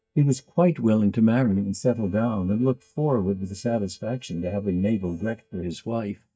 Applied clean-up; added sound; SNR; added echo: neural mask model DeepFilterNet 3.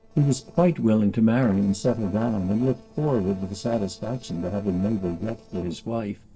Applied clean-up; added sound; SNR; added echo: neural separator model SepFormer DNS4.